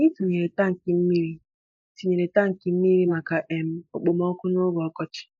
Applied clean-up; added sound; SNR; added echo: neural mask model Resemble Enhance denoiser.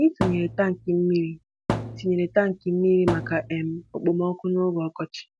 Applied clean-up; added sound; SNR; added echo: none; Thump, thud; 8 dB; none.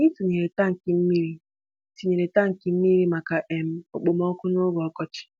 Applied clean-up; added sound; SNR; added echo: none; none; none; none.